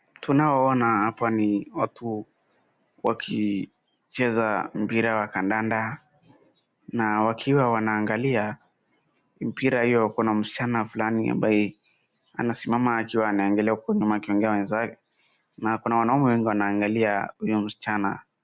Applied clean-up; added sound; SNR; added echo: none; none; none; none.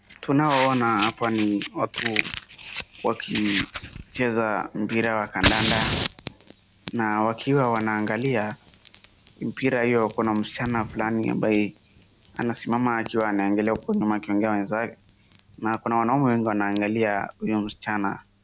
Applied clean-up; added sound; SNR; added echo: none; Fire; 10 dB; none.